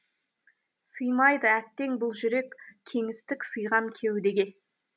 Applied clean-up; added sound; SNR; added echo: none; none; none; none.